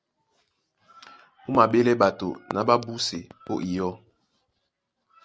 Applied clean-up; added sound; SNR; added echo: none; none; none; none.